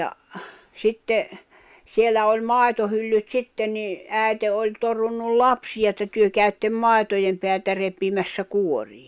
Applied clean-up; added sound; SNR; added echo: none; none; none; none.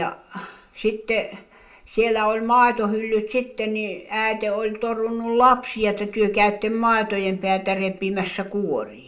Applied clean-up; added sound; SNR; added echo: none; none; none; reverberation time 0.3 s.